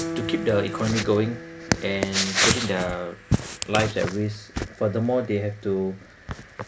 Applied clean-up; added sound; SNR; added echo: none; Guitar; 14 dB; none.